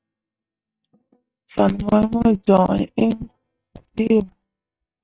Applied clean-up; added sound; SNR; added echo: neural mask model DeepFilterNet 3.